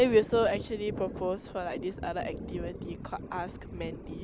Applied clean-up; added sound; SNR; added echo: none; Thunder; 9 dB; none.